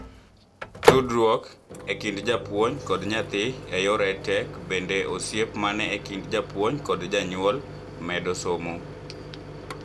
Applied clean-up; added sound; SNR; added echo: none; Microwave oven; 5 dB; none.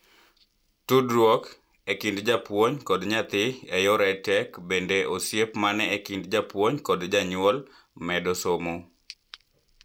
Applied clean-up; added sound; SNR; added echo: none; none; none; none.